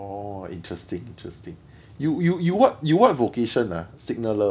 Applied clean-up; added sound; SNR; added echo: none; none; none; none.